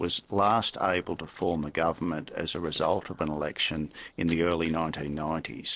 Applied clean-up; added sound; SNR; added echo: neural separator model SepFormer DNS4.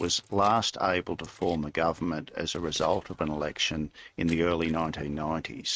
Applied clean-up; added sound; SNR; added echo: neural mask model RNNoise.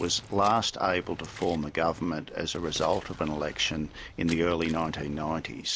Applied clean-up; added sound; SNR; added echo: none; Gunshot, gunfire + Keys jangling; 17 dB; none.